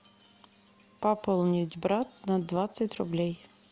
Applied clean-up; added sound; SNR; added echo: none; none; none; none.